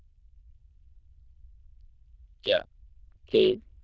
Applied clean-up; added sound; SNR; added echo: neural diffusion model UNIVERSE++.